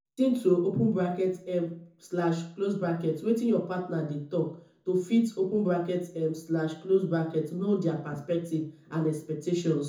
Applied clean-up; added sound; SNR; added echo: none; none; none; reverberation time 0.6 s.